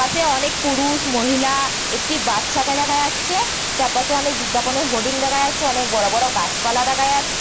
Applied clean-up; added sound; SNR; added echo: none; Water; 1 dB; none.